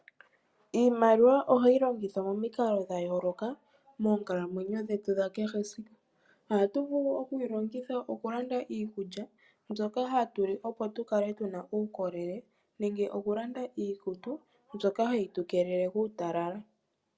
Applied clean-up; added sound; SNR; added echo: none; none; none; none.